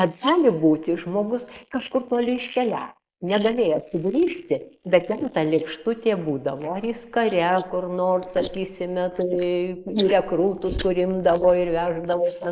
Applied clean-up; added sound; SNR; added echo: neural mask model Resemble Enhance denoiser.